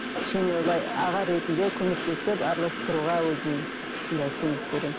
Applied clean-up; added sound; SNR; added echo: none; Train; 4 dB; none.